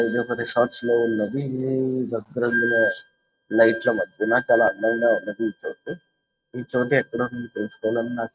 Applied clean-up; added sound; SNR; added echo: neural mask model RNNoise.